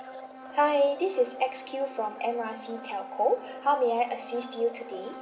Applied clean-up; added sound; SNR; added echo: none; Domestic sounds, home sounds; 14 dB; reverberation time 1.3 s.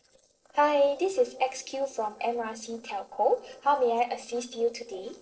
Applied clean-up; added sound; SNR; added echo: neural separator model SepFormer DNS4.